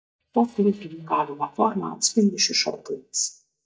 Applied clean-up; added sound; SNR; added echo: neural mask model DeepFilterNet 3.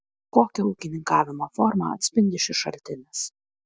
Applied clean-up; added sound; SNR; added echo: none; none; none; none.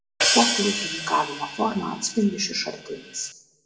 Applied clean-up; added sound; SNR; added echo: none; Hi-hat; 2 dB; reverberation time 0.6 s.